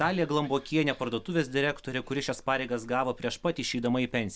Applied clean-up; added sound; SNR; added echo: none; none; none; none.